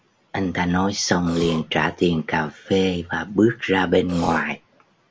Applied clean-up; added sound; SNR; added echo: none; Burping, eructation; 11 dB; none.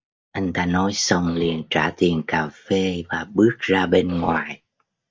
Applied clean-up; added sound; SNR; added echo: neural mask model DeepFilterNet 3.